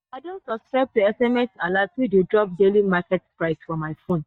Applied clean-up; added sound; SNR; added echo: neural mask model DeepFilterNet 3.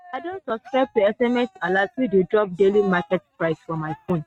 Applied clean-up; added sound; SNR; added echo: neural mask model RNNoise.